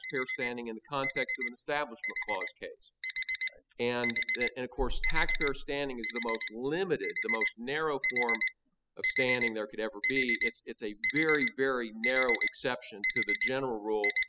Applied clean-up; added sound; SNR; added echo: classical method spectral subtraction.